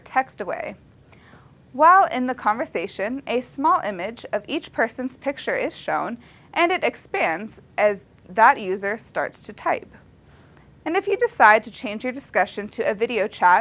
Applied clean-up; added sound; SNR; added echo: none; none; none; none.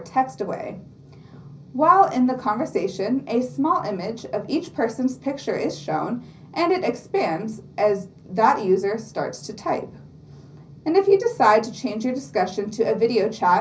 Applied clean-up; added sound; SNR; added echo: none; none; none; reverberation time 0.5 s.